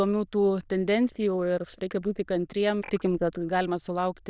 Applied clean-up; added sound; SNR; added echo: neural diffusion model UNIVERSE++.